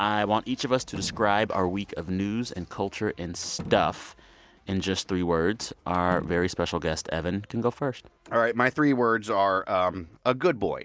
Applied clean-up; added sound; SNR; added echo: none; Slam; 18 dB; none.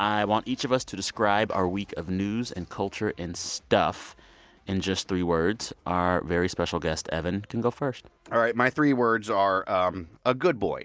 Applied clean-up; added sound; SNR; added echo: none; none; none; none.